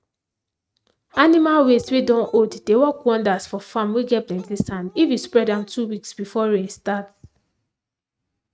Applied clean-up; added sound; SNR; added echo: neural mask model RNNoise.